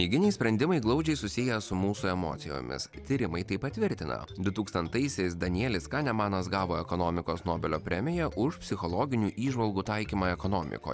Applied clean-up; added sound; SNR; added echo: none; none; none; none.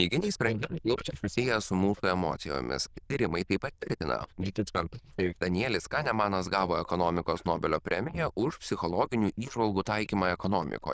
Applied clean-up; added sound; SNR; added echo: neural diffusion model UNIVERSE++.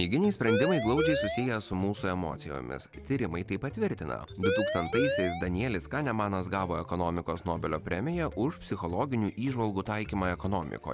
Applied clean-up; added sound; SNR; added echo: none; Siren; -1 dB; none.